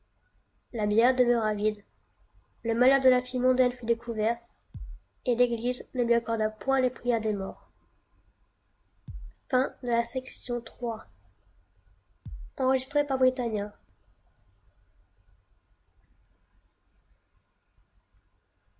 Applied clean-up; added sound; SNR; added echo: none; Bass drum; 10 dB; none.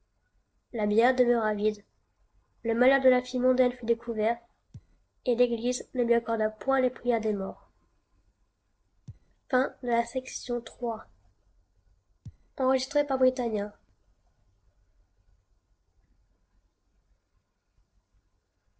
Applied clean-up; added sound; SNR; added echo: neural separator model SepFormer DNS4.